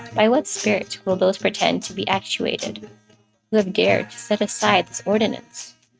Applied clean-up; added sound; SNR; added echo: neural mask model RNNoise.